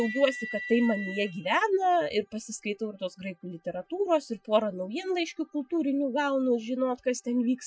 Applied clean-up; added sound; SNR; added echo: classical method Wiener filter.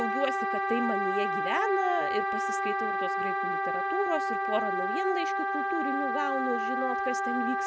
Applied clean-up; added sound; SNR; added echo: none; Wind instrument, woodwind instrument; -4 dB; none.